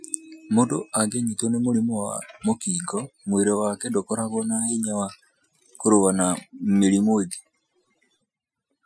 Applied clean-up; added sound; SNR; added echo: classical method Wiener filter.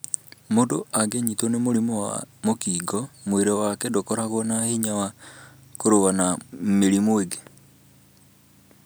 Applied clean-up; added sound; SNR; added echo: none; none; none; none.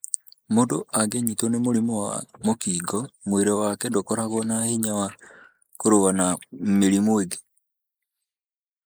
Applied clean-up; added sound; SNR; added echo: neural mask model Resemble Enhance denoiser.